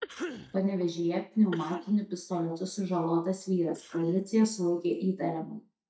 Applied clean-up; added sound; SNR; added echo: neural mask model DeepFilterNet 3.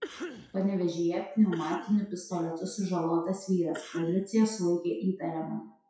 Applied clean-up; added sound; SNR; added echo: classical method WPE with log-MMSE.